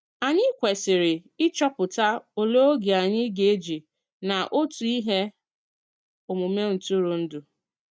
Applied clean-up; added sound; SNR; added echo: none; none; none; none.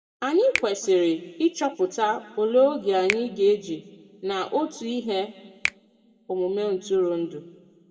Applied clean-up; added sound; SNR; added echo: none; Finger snapping; 13 dB; reverberation time 0.9 s.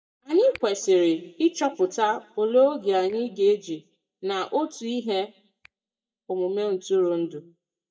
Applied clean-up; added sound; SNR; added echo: neural mask model DeepFilterNet 3.